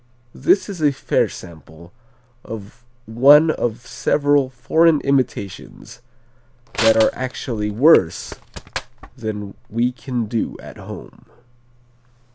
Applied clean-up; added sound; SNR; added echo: none; Crushing; 11 dB; none.